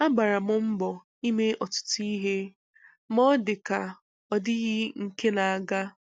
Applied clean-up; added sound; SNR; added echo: none; none; none; none.